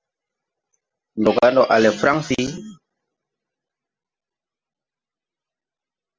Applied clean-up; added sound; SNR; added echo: none; none; none; none.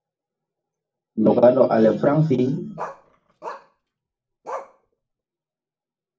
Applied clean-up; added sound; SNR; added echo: none; Bark; 15 dB; reverberation time 0.4 s.